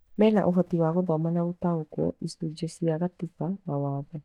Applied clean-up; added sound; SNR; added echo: neural mask model DeepFilterNet 3.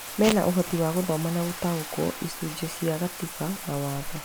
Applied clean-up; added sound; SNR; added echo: none; Bathtub (filling or washing); 10 dB; none.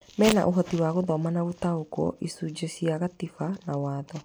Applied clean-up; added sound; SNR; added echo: none; none; none; none.